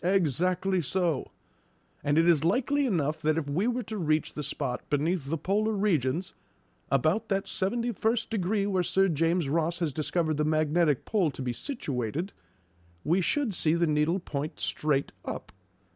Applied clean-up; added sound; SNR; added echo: none; none; none; none.